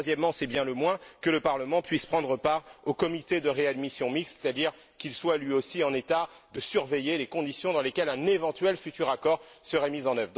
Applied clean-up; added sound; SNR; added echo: none; none; none; none.